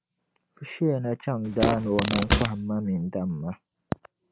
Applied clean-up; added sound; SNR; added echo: none; Fart + Cupboard open or close / Drawer open or close; -1 dB; none.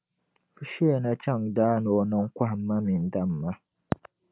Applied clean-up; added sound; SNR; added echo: none; none; none; none.